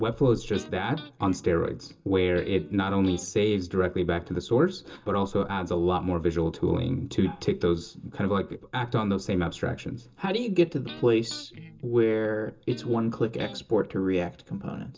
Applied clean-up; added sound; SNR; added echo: none; Electric guitar; 19 dB; reverberation time 0.2 s.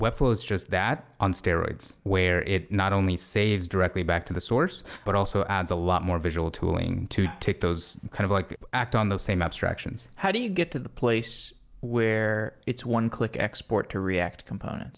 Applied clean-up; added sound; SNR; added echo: none; none; none; none.